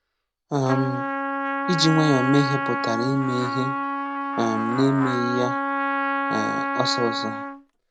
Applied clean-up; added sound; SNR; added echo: none; Trumpet; 2 dB; none.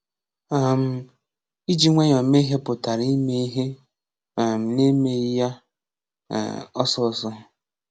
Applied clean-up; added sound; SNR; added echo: none; none; none; none.